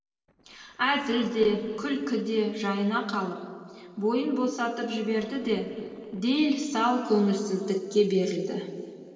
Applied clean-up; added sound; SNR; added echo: neural separator model SepFormer DNS4.